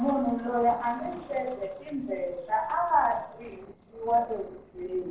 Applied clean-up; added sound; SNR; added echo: neural separator model SepFormer DNS4.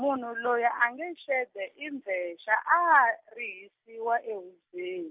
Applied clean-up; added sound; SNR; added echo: none; none; none; none.